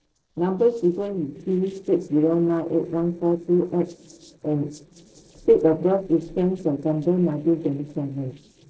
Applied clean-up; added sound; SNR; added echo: neural separator model SepFormer DNS4.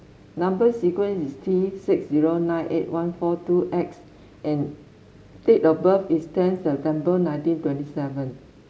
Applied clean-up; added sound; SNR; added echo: none; none; none; none.